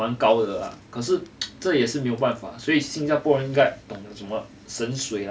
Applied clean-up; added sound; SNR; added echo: none; none; none; none.